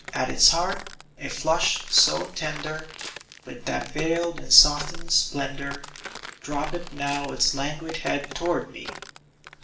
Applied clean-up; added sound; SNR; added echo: none; Walk, footsteps; 15 dB; reverberation time 0.4 s.